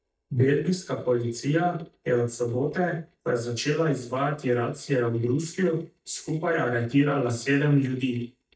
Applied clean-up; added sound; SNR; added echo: neural mask model DeepFilterNet 3.